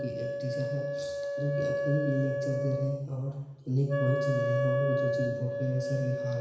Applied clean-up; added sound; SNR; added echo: none; Wind instrument, woodwind instrument; 0 dB; reverberation time 1.0 s.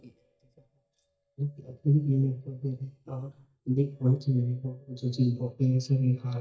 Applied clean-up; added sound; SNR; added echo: neural mask model DeepFilterNet 3.